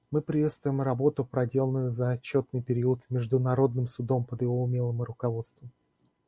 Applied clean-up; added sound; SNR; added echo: none; none; none; none.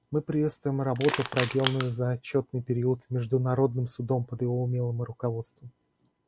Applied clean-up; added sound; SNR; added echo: none; Crushing; 4 dB; none.